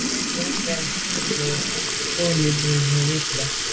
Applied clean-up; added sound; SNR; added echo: none; Sink (filling or washing) / Liquid; -1 dB; none.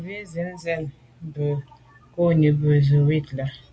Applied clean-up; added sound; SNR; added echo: none; none; none; none.